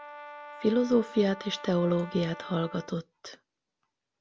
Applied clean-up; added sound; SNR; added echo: none; Brass instrument; 16 dB; none.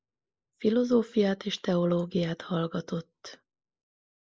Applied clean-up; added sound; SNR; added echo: neural mask model Resemble Enhance denoiser.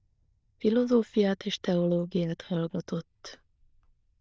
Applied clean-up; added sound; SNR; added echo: neural diffusion model UNIVERSE++.